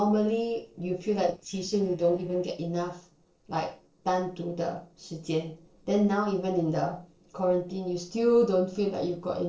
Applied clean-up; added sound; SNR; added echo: neural separator model SepFormer DNS4.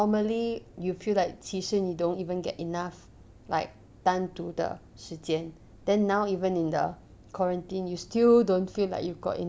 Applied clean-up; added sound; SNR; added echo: none; none; none; none.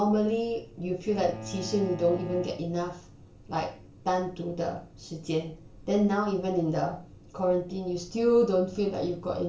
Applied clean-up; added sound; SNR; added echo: none; Bowed string instrument; 15 dB; reverberation time 0.3 s.